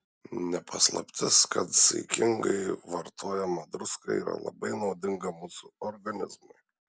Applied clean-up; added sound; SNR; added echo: none; none; none; none.